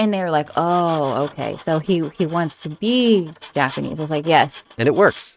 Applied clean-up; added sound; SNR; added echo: neural mask model RNNoise.